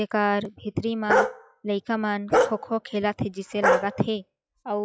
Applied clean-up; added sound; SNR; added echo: classical method log-MMSE.